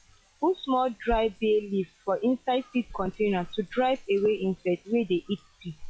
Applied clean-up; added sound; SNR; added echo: classical method log-MMSE.